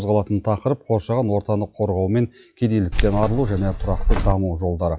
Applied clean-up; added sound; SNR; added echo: classical method log-MMSE.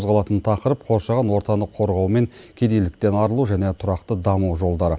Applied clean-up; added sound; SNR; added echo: none; none; none; none.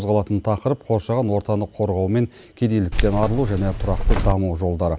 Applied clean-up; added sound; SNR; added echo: none; Keys jangling; 0 dB; none.